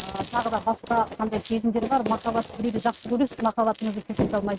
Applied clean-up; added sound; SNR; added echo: neural mask model RNNoise.